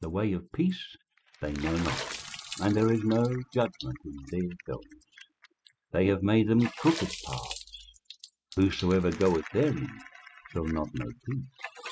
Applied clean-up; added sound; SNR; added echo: classical method spectral subtraction.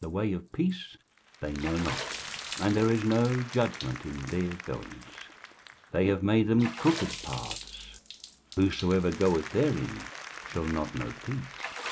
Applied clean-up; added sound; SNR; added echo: none; Water / Splash, splatter + Applause; 12 dB; none.